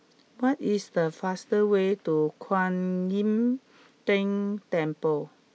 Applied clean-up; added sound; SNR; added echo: none; none; none; none.